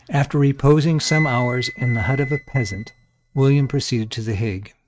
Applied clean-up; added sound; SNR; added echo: neural mask model RNNoise.